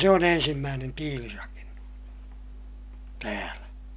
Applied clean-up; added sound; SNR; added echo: none; none; none; none.